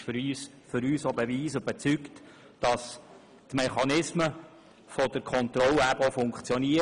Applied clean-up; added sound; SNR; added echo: none; none; none; none.